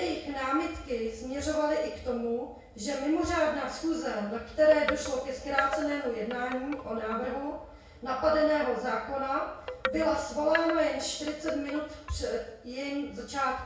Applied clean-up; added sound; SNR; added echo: none; Wind chime; 8 dB; reverberation time 0.6 s.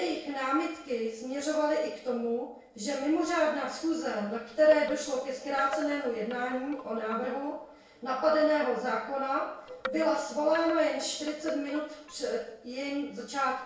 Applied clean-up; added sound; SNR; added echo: neural separator model SepFormer DNS4.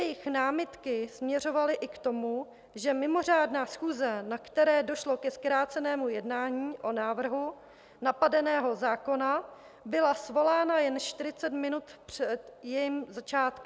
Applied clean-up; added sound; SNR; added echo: none; none; none; none.